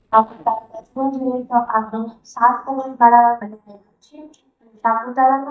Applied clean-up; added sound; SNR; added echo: neural mask model DeepFilterNet 3.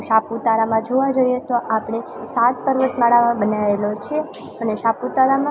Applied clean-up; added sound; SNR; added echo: none; none; none; none.